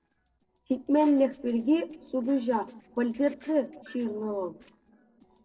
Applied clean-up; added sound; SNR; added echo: neural separator model SepFormer DNS4.